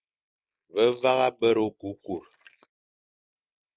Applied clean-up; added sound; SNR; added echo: neural mask model Resemble Enhance denoiser.